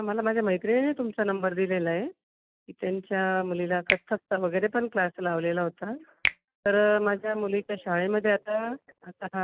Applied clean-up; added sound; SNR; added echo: neural mask model DeepFilterNet 3.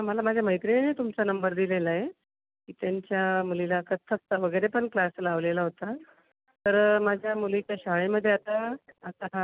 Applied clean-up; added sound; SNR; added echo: none; none; none; none.